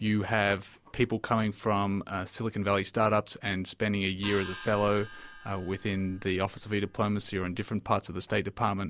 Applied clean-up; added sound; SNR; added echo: none; Gong; 16 dB; none.